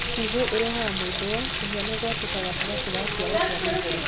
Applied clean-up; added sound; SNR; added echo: none; Frying (food); -3 dB; none.